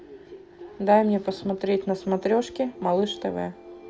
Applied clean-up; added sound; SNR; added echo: none; none; none; none.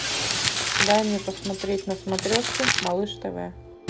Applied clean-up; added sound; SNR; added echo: none; Shatter + Crumpling, crinkling; 0 dB; none.